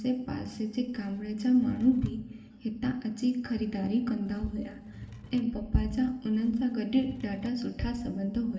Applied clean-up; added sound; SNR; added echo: none; Wood / Tools; 19 dB; reverberation time 1.6 s.